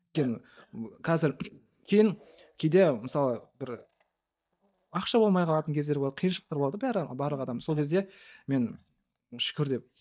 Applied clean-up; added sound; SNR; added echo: neural mask model DeepFilterNet 3.